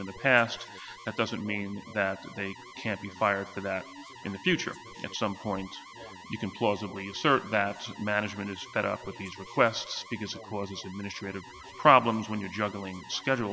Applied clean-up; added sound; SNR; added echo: none; Alarm; 17 dB; none.